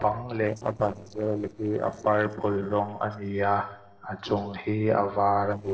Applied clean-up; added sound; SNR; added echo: neural separator model SepFormer DNS4.